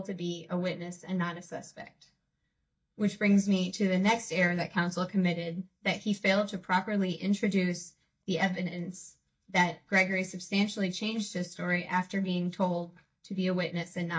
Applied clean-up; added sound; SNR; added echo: neural mask model DeepFilterNet 3.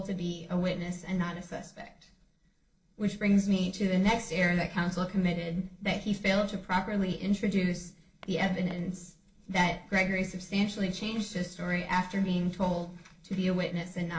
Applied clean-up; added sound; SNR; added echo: neural separator model SepFormer DNS4.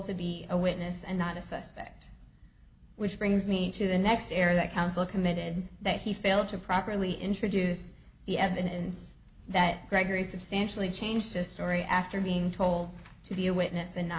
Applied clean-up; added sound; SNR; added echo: none; none; none; none.